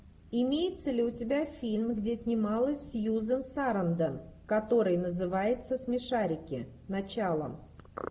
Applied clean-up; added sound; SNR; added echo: none; none; none; none.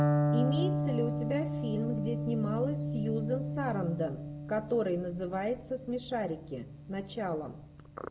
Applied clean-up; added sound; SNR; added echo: none; Electric guitar; 0 dB; none.